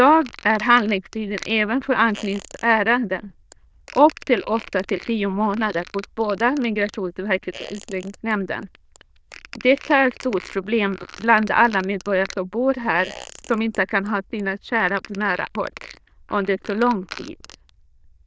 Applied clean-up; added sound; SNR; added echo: neural diffusion model UNIVERSE++.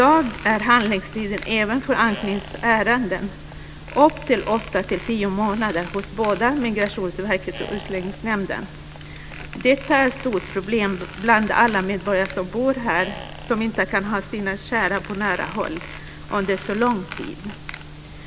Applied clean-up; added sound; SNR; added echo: none; Squeak; 17 dB; none.